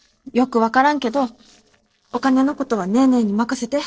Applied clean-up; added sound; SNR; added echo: neural separator model SepFormer DNS4.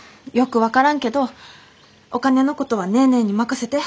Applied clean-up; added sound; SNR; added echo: none; none; none; none.